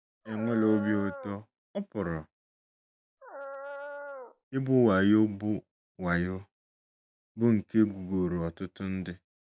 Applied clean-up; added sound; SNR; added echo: none; Dog; 11 dB; none.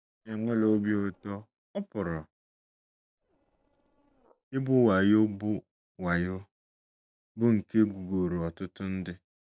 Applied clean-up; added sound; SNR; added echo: neural separator model SepFormer DNS4.